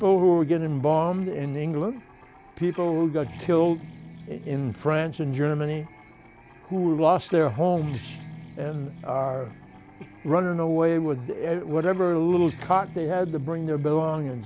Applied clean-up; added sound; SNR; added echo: none; Guitar; 20 dB; none.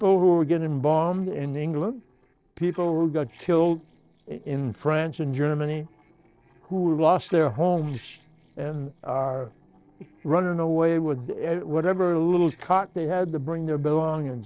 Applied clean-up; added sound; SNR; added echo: neural separator model SepFormer DNS4.